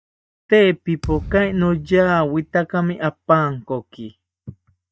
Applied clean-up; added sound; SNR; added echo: neural mask model DeepFilterNet 3.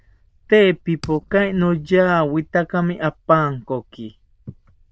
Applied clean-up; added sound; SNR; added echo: neural diffusion model UNIVERSE++.